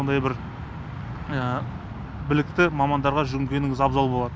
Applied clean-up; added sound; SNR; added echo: none; none; none; none.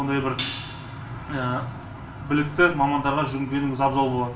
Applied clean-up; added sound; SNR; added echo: none; Hi-hat; 9 dB; reverberation time 0.4 s.